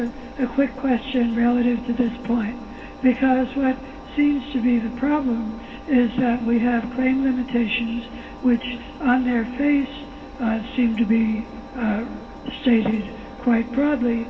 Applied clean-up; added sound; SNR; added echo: none; Engine; 16 dB; reverberation time 2.7 s.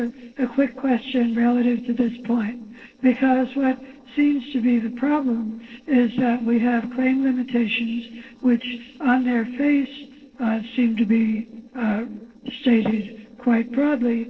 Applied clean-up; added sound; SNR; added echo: neural separator model SepFormer DNS4.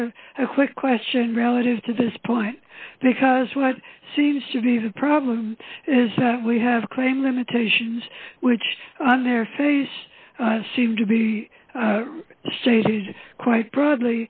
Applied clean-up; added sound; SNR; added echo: none; none; none; none.